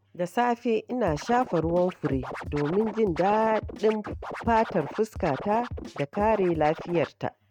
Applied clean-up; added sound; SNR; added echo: neural mask model RNNoise.